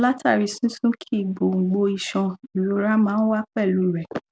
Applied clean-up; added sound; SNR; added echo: none; none; none; none.